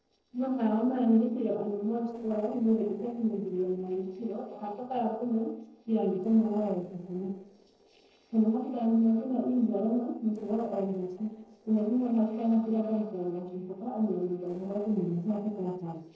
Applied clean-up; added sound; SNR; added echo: neural separator model SepFormer DNS4.